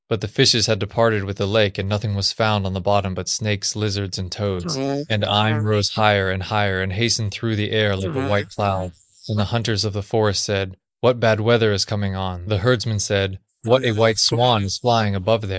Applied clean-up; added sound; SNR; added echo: neural mask model Resemble Enhance denoiser.